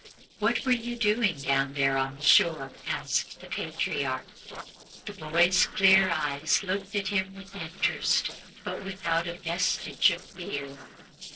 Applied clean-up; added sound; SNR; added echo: neural separator model SepFormer DNS4.